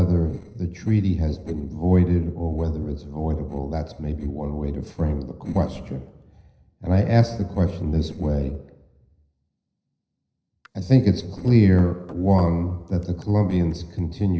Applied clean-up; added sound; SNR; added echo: neural separator model SepFormer DNS4.